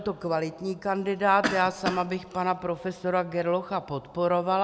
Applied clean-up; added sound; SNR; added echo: none; Cough; 7 dB; none.